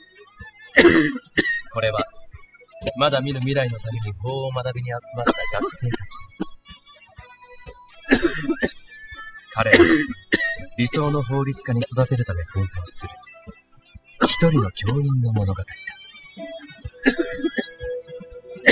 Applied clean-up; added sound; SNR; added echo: classical method spectral subtraction.